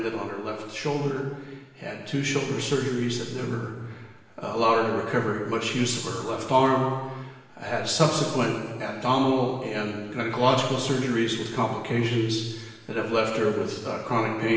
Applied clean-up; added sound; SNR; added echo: none; none; none; reverberation time 1.2 s.